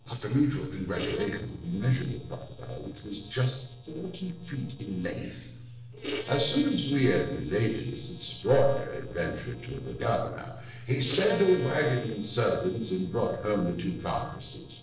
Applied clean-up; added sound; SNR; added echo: neural separator model SepFormer DNS4.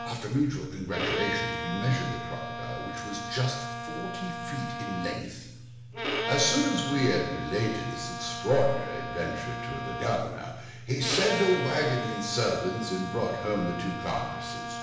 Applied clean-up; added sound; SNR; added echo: none; Bowed string instrument; 5 dB; reverberation time 0.9 s.